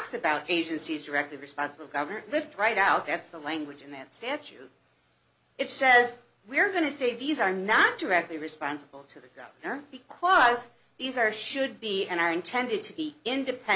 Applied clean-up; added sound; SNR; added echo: none; none; none; none.